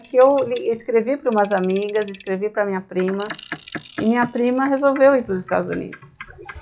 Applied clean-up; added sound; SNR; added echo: classical method log-MMSE.